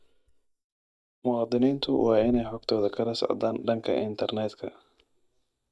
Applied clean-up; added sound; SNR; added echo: neural mask model DeepFilterNet 3.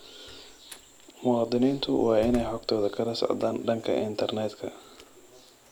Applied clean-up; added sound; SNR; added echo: none; Slam; 20 dB; none.